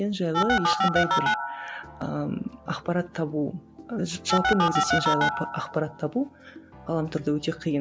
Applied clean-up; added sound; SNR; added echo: none; Telephone; 1 dB; none.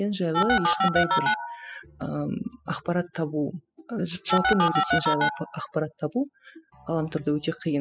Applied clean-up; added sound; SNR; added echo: classical method spectral subtraction.